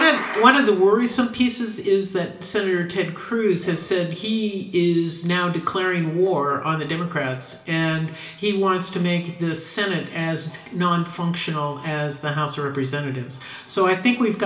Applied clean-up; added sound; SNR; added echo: none; none; none; reverberation time 0.4 s.